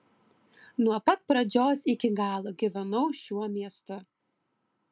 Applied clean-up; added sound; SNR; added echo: none; none; none; none.